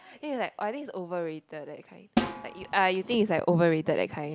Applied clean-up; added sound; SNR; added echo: none; Snare drum; 7 dB; none.